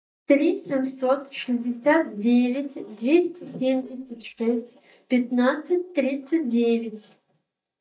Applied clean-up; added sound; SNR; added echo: neural mask model DeepFilterNet 3.